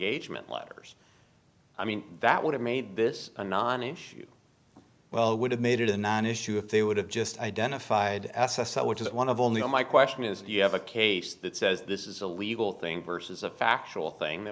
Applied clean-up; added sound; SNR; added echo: none; none; none; none.